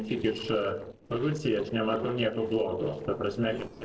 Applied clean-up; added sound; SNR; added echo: neural separator model SepFormer DNS4.